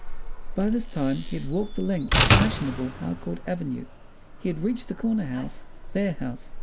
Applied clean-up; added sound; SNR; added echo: none; Slam; -1 dB; none.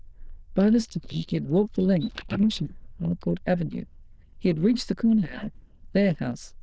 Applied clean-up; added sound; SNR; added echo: neural diffusion model UNIVERSE++.